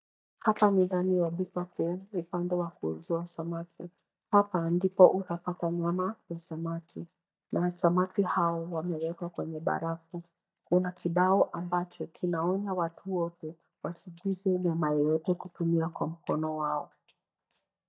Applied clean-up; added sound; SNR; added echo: neural mask model DeepFilterNet 3.